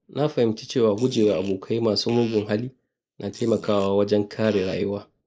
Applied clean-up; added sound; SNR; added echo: neural mask model Resemble Enhance denoiser.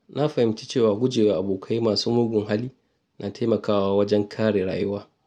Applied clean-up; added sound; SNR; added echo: none; none; none; none.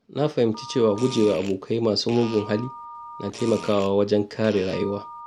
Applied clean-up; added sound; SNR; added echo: none; Fart + Telephone; 16 dB; none.